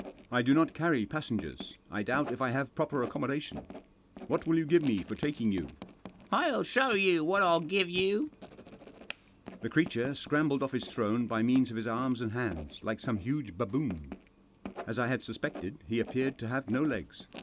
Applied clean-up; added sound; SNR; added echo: none; Writing; 17 dB; none.